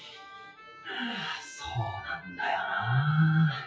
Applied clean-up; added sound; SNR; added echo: classical method WPE with log-MMSE.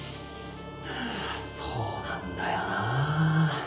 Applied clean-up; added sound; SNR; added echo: none; Trumpet; 17 dB; reverberation time 0.8 s.